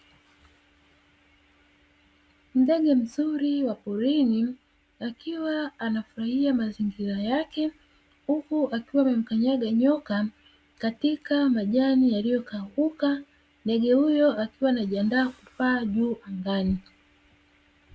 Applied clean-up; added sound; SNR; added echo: none; none; none; none.